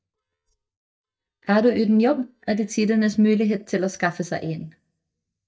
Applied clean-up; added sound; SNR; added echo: neural mask model DeepFilterNet 3.